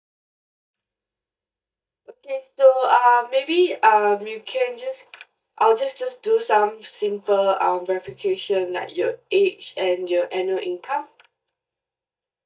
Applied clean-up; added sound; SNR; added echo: neural mask model DeepFilterNet 3.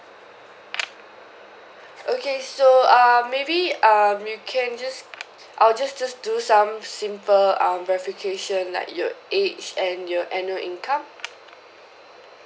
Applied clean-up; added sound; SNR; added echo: none; none; none; none.